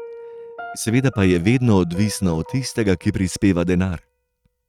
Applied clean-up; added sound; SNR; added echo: neural mask model RNNoise.